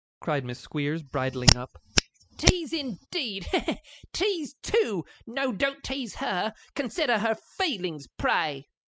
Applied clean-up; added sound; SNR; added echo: classical method spectral subtraction.